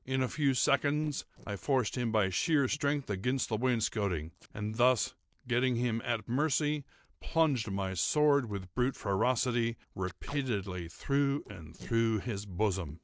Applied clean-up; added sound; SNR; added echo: neural separator model SepFormer DNS4.